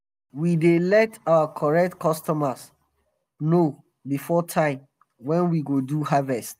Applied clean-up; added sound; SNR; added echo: none; none; none; none.